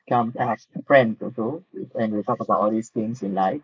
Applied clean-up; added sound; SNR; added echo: neural mask model Resemble Enhance denoiser.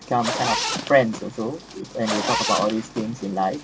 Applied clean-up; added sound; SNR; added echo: none; Zipper (clothing); 5 dB; none.